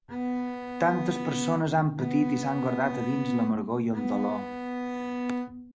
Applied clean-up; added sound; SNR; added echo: none; Bowed string instrument; 3 dB; none.